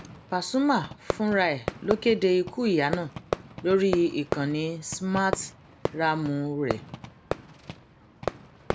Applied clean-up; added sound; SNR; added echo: none; Fireworks; 8 dB; none.